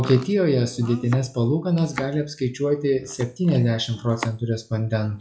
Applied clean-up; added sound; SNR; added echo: classical method log-MMSE.